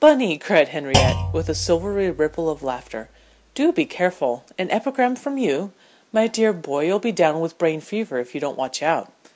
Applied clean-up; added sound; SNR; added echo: none; Thump, thud; 6 dB; none.